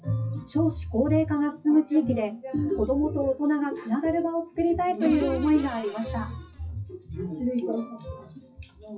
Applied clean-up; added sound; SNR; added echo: classical method WPE with log-MMSE.